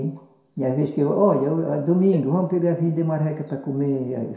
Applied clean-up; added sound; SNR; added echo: none; Cowbell; 20 dB; reverberation time 0.7 s.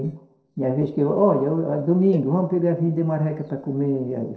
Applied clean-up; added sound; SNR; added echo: neural separator model SepFormer DNS4.